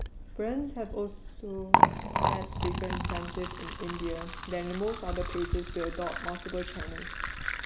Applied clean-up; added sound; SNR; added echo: none; Liquid; -4 dB; none.